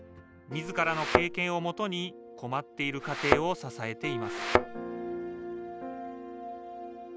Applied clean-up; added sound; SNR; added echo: none; Thump, thud; -4 dB; none.